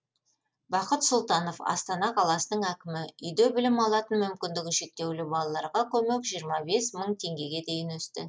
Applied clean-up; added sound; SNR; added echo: none; none; none; none.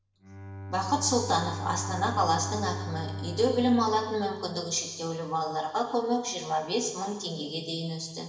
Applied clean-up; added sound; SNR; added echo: none; Bowed string instrument; 10 dB; reverberation time 1.2 s.